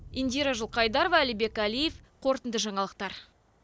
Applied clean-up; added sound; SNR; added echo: none; none; none; none.